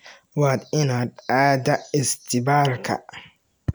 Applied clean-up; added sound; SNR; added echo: none; none; none; none.